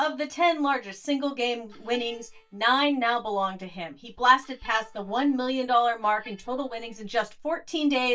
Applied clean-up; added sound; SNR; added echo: neural mask model DeepFilterNet 3.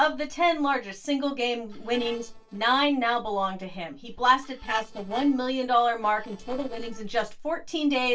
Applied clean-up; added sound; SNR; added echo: neural separator model SepFormer DNS4.